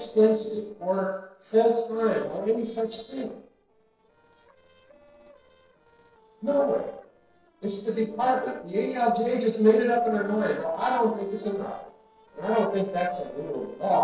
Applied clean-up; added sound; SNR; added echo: neural separator model SepFormer DNS4.